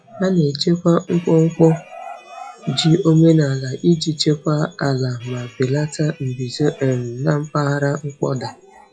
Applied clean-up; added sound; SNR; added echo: classical method log-MMSE.